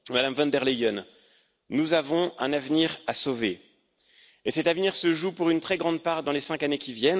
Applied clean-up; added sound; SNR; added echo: none; none; none; none.